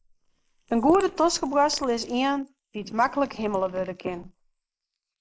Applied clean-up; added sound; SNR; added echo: neural mask model Resemble Enhance denoiser.